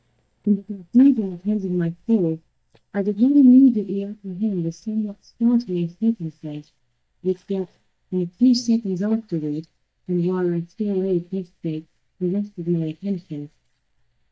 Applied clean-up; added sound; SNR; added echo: neural mask model DeepFilterNet 3.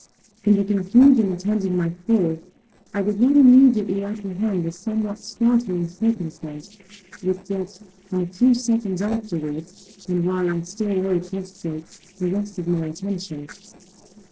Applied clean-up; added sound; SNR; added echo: neural separator model SepFormer DNS4.